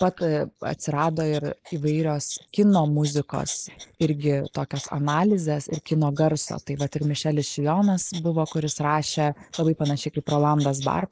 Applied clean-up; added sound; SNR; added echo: neural mask model Resemble Enhance denoiser.